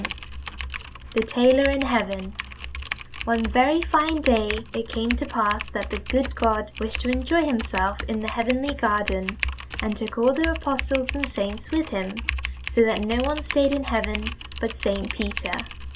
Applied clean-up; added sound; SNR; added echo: none; Typing; 7 dB; none.